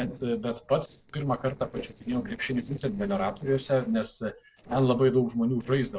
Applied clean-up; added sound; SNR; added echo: neural separator model SepFormer DNS4.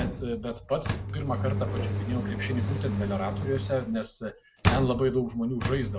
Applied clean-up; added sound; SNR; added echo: none; Engine; 1 dB; none.